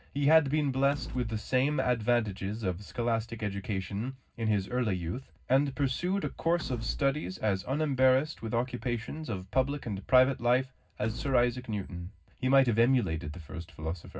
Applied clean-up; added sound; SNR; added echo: none; Door / Wood; 13 dB; reverberation time 0.4 s.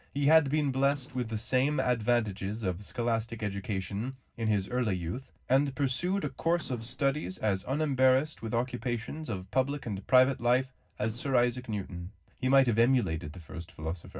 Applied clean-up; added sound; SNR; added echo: neural separator model SepFormer DNS4.